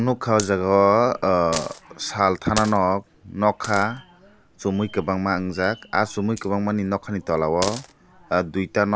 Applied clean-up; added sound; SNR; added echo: none; Coin (dropping); 17 dB; none.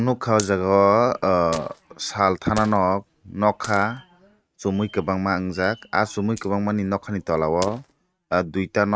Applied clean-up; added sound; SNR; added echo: neural mask model RNNoise.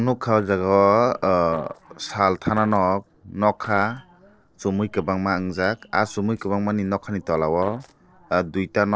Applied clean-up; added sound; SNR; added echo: neural separator model SepFormer DNS4.